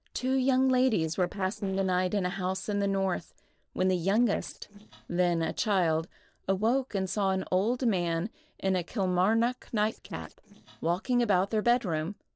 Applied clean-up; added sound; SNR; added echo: neural separator model SepFormer DNS4.